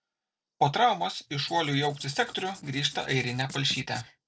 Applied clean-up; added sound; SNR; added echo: neural separator model SepFormer DNS4.